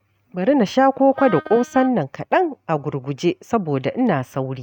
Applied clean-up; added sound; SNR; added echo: neural mask model RNNoise.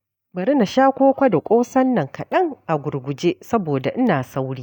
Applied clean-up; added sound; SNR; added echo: neural mask model DeepFilterNet 3.